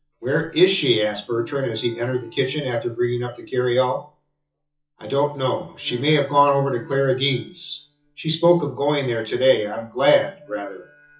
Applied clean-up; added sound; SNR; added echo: classical method WPE with log-MMSE.